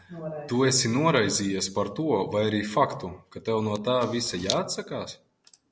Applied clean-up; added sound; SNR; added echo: none; Camera; 11 dB; none.